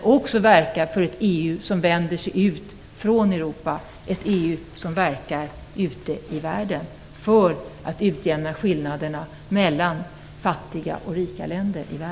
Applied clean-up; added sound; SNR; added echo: none; none; none; none.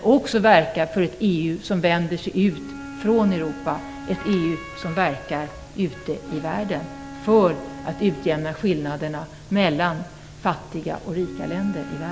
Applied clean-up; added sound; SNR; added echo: none; Wind instrument, woodwind instrument; 16 dB; none.